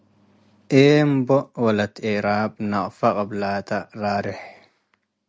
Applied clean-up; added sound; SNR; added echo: none; none; none; none.